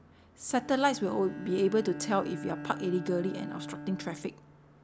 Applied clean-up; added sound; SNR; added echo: none; Bowed string instrument; 11 dB; none.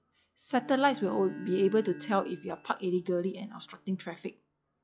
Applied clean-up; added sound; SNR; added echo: classical method log-MMSE.